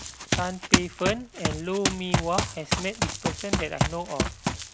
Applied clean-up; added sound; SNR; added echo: none; Run; -4 dB; none.